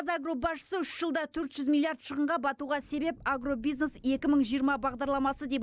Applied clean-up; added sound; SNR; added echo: none; none; none; none.